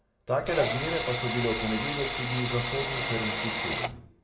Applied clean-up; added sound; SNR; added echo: none; Drill; 1 dB; reverberation time 0.6 s.